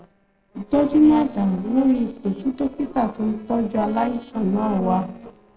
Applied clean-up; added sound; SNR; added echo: neural separator model SepFormer DNS4.